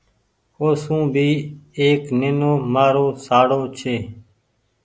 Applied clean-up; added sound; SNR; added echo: none; none; none; none.